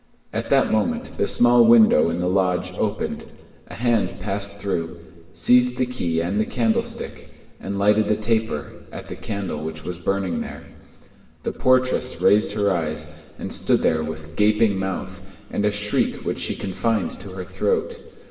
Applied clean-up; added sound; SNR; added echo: none; none; none; reverberation time 2.2 s.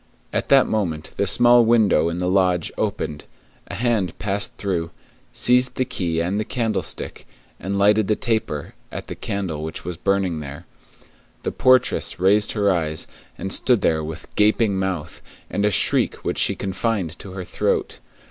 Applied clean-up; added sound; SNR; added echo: none; none; none; none.